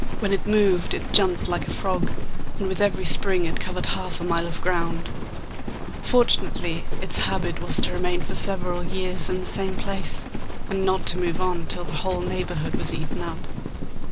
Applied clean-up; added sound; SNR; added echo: none; Livestock, farm animals, working animals; -3 dB; none.